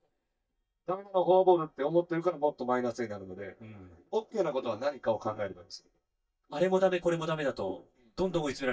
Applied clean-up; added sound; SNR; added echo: neural mask model DeepFilterNet 3.